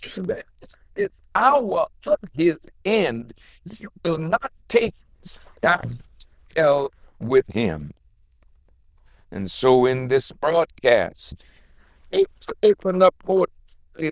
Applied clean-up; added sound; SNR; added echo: neural diffusion model UNIVERSE++.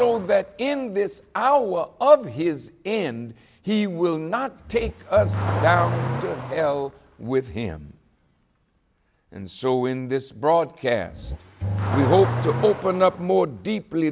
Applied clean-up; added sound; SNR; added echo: none; Accelerating, revving, vroom / Car; 8 dB; none.